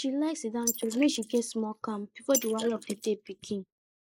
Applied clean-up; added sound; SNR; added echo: neural mask model Resemble Enhance denoiser.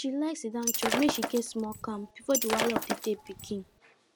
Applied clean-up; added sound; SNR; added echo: none; Shatter; 2 dB; none.